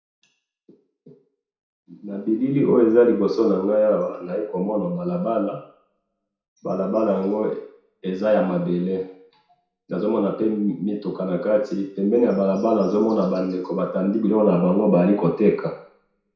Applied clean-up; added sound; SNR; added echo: none; none; none; reverberation time 0.6 s.